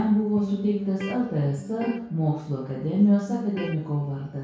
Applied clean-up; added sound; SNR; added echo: none; Electric guitar; 10 dB; reverberation time 0.6 s.